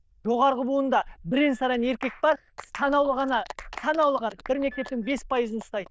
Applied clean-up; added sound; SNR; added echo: neural diffusion model UNIVERSE++.